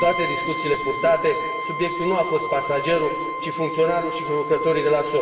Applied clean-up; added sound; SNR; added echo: none; Brass instrument; 6 dB; reverberation time 1.9 s.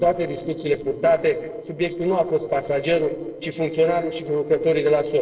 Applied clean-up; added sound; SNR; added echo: neural separator model SepFormer DNS4.